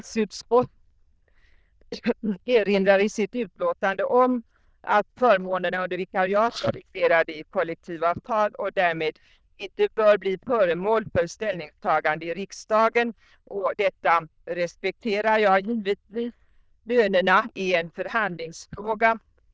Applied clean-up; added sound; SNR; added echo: neural diffusion model UNIVERSE++.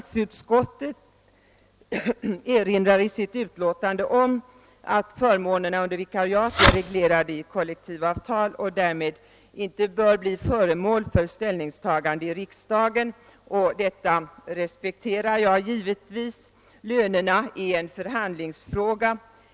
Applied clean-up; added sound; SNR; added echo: none; Fireworks; -2 dB; none.